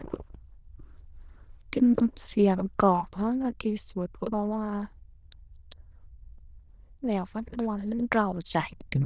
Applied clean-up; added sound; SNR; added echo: neural diffusion model UNIVERSE++.